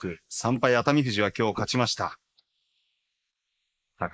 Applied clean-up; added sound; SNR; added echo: neural mask model Resemble Enhance denoiser.